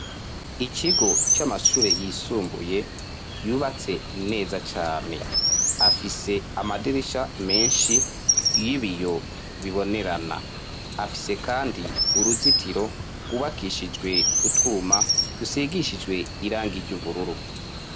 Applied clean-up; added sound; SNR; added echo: none; Chirp, tweet; -2 dB; none.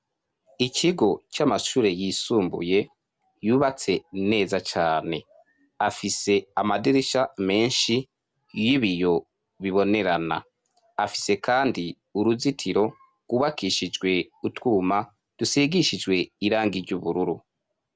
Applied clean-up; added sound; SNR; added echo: none; none; none; none.